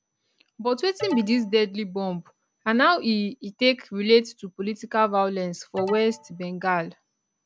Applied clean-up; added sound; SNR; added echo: none; Alarm; 16 dB; none.